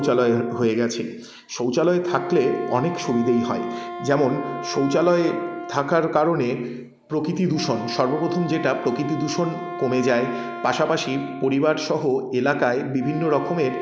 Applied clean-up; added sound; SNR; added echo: none; Wind instrument, woodwind instrument; 12 dB; none.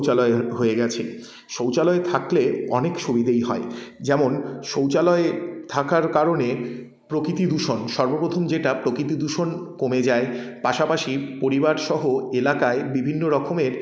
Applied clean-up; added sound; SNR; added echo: none; none; none; none.